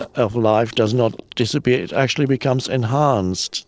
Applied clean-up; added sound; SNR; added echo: neural separator model SepFormer DNS4.